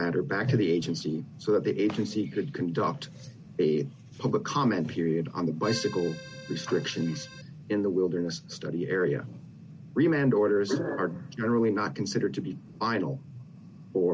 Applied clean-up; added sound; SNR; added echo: none; Accordion; 15 dB; none.